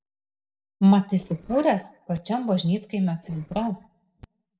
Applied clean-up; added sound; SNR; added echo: neural separator model SepFormer DNS4.